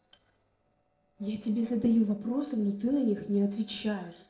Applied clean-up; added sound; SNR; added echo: neural separator model SepFormer DNS4.